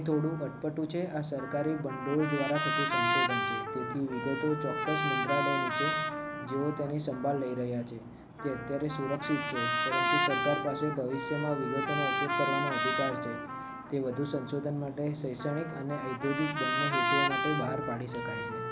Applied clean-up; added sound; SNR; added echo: none; Trumpet; 0 dB; none.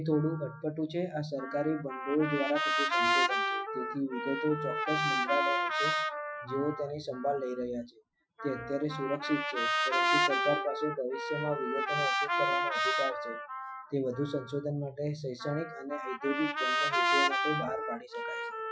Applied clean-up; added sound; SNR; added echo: classical method Wiener filter.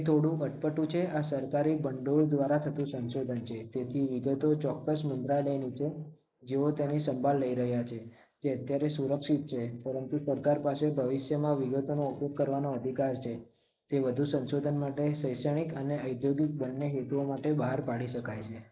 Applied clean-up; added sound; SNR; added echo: neural mask model Resemble Enhance denoiser.